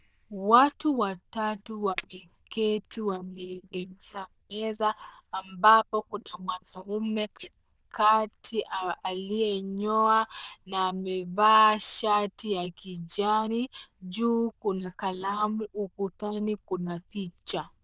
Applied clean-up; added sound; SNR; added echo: neural diffusion model UNIVERSE++.